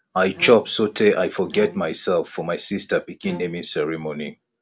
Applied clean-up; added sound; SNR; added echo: none; Bowed string instrument; 19 dB; none.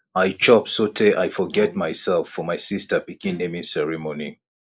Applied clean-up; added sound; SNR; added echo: neural mask model Resemble Enhance denoiser.